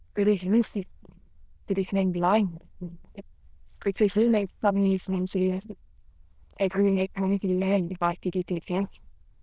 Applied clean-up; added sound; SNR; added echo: neural diffusion model UNIVERSE++.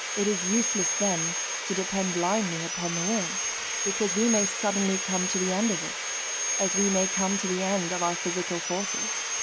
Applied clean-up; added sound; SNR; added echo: none; Sawing; 0 dB; none.